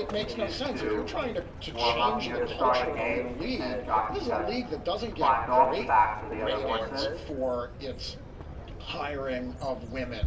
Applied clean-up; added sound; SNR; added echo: none; Livestock, farm animals, working animals; -4 dB; reverberation time 0.2 s.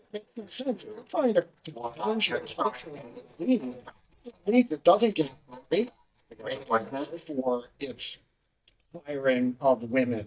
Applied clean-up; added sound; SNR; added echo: neural mask model DeepFilterNet 3.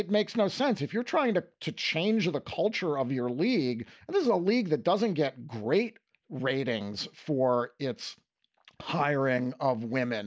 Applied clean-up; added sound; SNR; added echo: none; none; none; none.